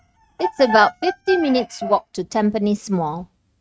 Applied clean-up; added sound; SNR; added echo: neural mask model RNNoise.